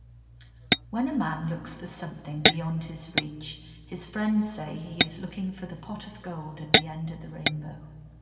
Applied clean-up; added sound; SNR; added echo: none; Tap / Glass; -2 dB; reverberation time 1.7 s.